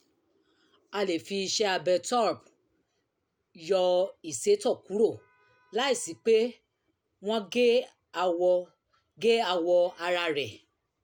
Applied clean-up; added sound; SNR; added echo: none; none; none; none.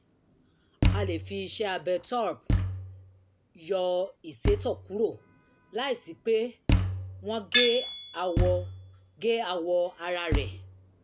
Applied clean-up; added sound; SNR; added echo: none; Tools + Thump, thud; 0 dB; none.